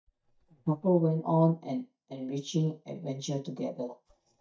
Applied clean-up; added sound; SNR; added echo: neural mask model DeepFilterNet 3.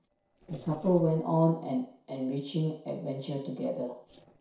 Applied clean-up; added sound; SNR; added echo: neural separator model SepFormer DNS4.